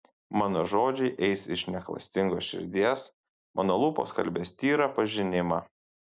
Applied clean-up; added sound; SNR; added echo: none; none; none; none.